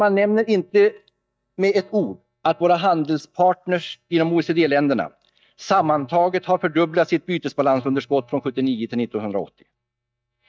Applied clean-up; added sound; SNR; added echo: neural mask model DeepFilterNet 3.